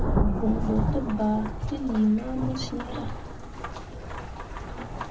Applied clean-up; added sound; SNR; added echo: none; Rain / Thunderstorm; 0 dB; reverberation time 0.4 s.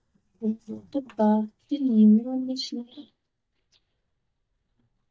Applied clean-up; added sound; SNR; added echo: neural mask model DeepFilterNet 3.